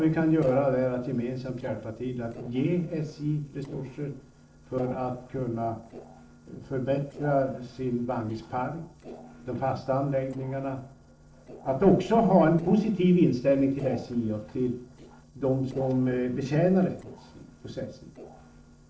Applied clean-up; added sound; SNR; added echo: neural separator model SepFormer DNS4.